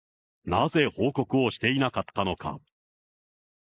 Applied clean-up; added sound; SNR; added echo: neural mask model Resemble Enhance denoiser.